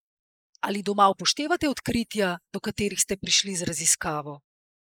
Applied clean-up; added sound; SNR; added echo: neural mask model Resemble Enhance denoiser.